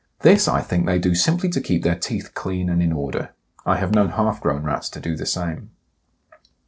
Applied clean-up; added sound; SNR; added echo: neural separator model SepFormer DNS4.